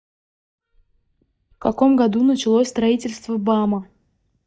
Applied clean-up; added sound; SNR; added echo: neural mask model DeepFilterNet 3.